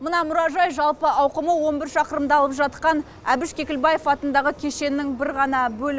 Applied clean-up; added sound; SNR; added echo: none; none; none; none.